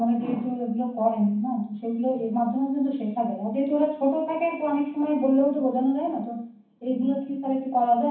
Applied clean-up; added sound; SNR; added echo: none; none; none; reverberation time 0.6 s.